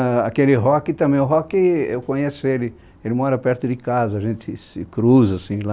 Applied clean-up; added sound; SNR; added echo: none; none; none; none.